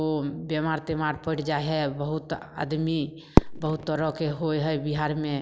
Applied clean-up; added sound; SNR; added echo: none; Fireworks; 4 dB; none.